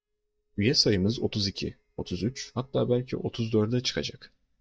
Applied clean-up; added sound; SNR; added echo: neural mask model DeepFilterNet 3.